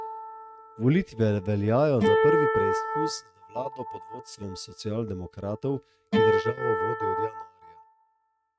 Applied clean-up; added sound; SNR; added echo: neural mask model RNNoise.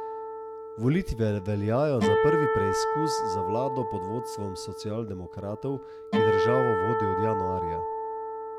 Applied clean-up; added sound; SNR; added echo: none; Acoustic guitar; -2 dB; none.